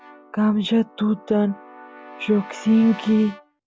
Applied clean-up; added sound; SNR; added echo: none; Keyboard (musical) / Brass instrument; 20 dB; none.